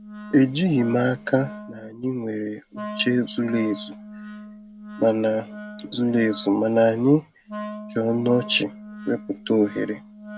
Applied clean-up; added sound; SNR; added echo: none; Wind instrument, woodwind instrument; 15 dB; none.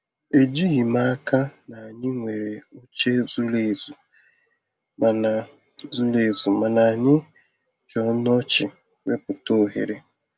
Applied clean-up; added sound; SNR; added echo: none; none; none; none.